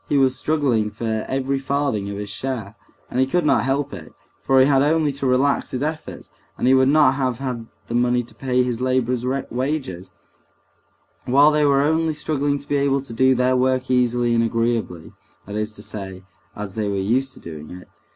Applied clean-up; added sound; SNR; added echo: none; none; none; none.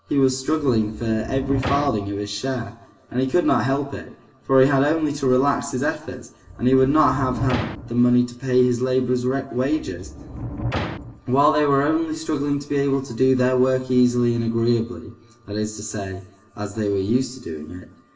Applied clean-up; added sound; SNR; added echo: none; Sliding door; 9 dB; reverberation time 0.8 s.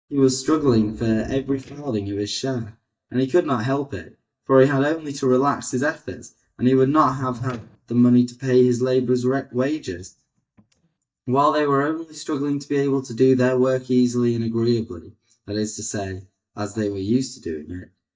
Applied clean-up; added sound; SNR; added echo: neural mask model DeepFilterNet 3.